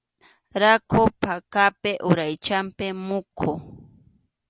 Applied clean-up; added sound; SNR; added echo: none; none; none; none.